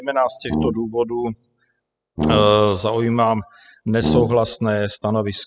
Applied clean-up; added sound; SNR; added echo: classical method spectral subtraction.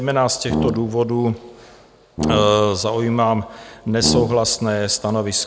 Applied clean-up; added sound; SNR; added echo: none; Brass instrument; 6 dB; none.